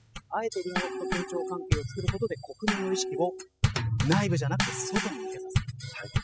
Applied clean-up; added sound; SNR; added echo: classical method spectral subtraction.